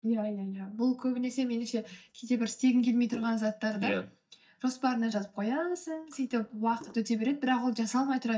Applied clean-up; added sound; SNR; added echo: neural mask model DeepFilterNet 3.